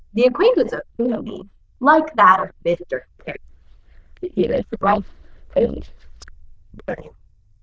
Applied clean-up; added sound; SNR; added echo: neural diffusion model UNIVERSE++.